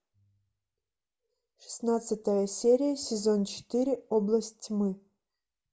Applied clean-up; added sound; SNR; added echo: none; none; none; none.